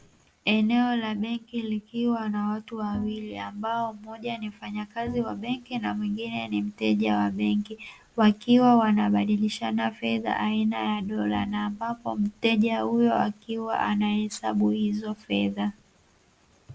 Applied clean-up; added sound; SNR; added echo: none; Bowed string instrument; 17 dB; none.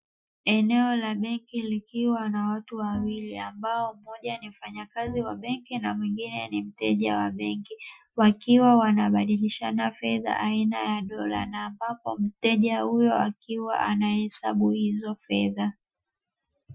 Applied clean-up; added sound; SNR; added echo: classical method Wiener filter.